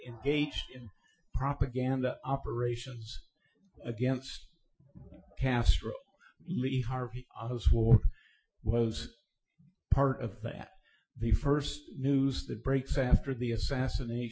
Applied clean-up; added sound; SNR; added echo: classical method Wiener filter.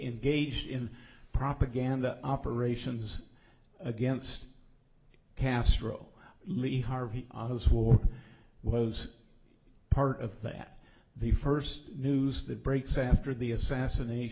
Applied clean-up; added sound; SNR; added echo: none; none; none; none.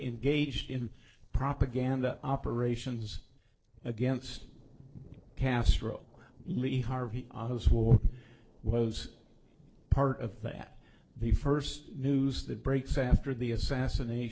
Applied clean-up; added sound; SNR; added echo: neural separator model SepFormer DNS4.